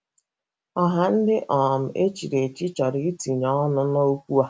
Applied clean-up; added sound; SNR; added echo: none; none; none; none.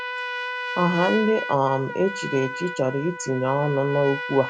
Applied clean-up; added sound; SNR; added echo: none; Trumpet; 7 dB; none.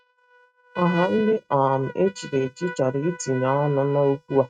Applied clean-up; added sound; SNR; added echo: neural mask model RNNoise.